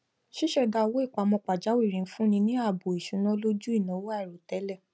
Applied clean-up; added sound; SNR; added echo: none; none; none; none.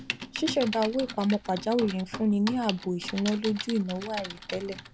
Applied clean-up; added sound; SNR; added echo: none; Typing; 10 dB; none.